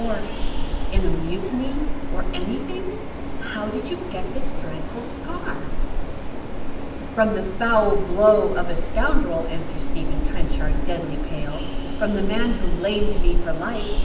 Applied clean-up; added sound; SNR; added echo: none; Train; -5 dB; reverberation time 1.0 s.